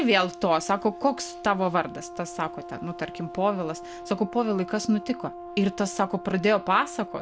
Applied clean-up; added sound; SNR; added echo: none; Brass instrument; 14 dB; none.